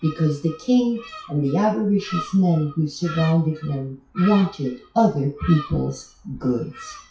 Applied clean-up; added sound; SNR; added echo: classical method WPE with log-MMSE.